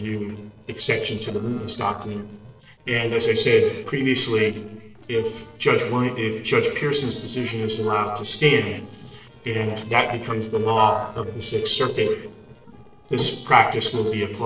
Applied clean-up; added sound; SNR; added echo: neural separator model SepFormer DNS4.